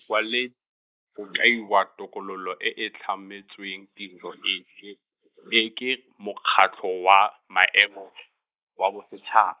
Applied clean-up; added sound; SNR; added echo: neural mask model Resemble Enhance denoiser.